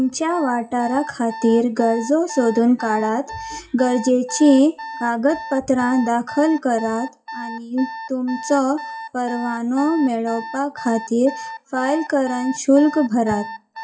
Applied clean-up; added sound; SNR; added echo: classical method WPE with log-MMSE.